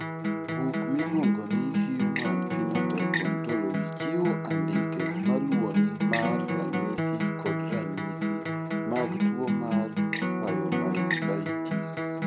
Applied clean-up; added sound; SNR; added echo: none; Acoustic guitar; -4 dB; none.